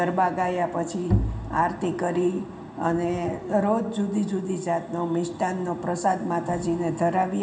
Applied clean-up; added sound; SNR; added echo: none; Bowed string instrument; 3 dB; reverberation time 1.6 s.